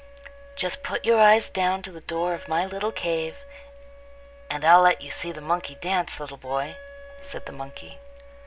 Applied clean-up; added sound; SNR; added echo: none; Wind instrument, woodwind instrument; 20 dB; none.